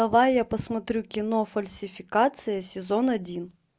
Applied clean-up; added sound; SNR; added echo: none; none; none; none.